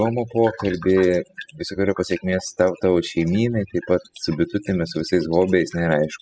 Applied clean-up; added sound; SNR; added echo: classical method spectral subtraction.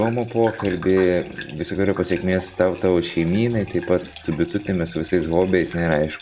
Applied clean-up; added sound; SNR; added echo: none; Bathtub (filling or washing) / Gurgling; 19 dB; none.